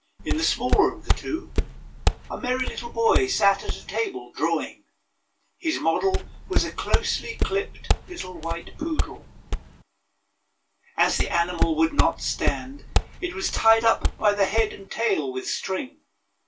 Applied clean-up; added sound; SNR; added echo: none; Walk, footsteps; 0 dB; reverberation time 0.2 s.